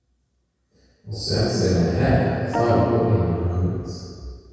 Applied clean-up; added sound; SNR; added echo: none; Organ; 8 dB; reverberation time 2.0 s.